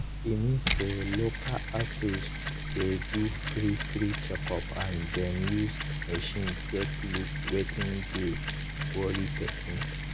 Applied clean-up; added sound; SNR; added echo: none; Mechanisms; -1 dB; none.